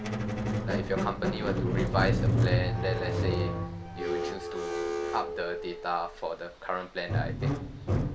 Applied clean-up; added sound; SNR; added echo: none; Squeak; -5 dB; none.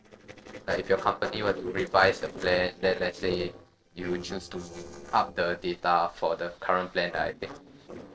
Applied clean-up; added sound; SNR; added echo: neural separator model SepFormer DNS4.